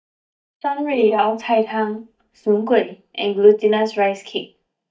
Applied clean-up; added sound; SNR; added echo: neural mask model DeepFilterNet 3.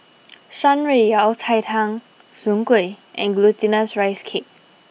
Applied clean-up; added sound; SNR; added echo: none; none; none; none.